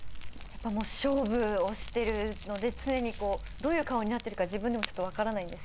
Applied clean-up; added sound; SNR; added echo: none; Fire; 7 dB; none.